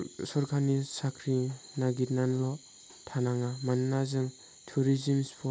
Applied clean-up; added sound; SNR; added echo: none; none; none; none.